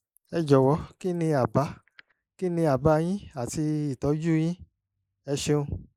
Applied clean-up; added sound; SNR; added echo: neural mask model Resemble Enhance denoiser.